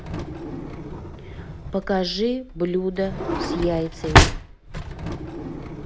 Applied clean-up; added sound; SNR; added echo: none; Drawer open or close; -3 dB; none.